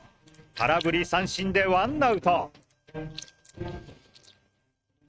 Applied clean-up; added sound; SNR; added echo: neural mask model RNNoise.